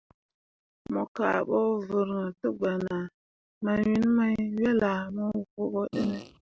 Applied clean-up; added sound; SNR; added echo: none; Fart; 7 dB; none.